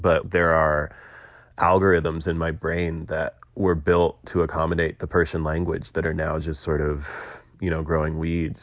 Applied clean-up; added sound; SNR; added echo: none; none; none; none.